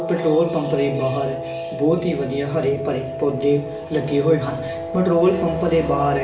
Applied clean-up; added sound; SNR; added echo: none; Guitar; 9 dB; reverberation time 0.9 s.